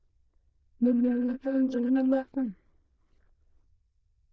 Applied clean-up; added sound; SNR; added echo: neural diffusion model UNIVERSE++.